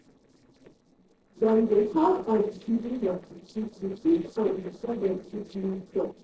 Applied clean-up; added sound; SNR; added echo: neural separator model SepFormer DNS4.